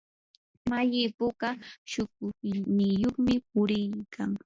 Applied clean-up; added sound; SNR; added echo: none; none; none; none.